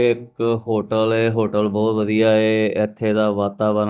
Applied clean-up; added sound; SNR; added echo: neural mask model DeepFilterNet 3.